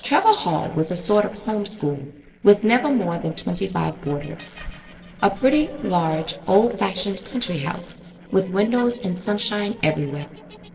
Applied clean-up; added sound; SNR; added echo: neural separator model SepFormer DNS4.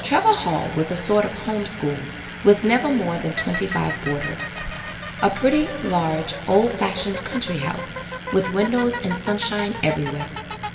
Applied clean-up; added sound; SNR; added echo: none; Bicycle; 9 dB; reverberation time 1.6 s.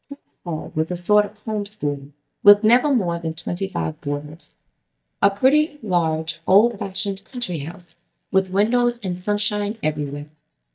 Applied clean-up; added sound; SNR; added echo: neural mask model DeepFilterNet 3.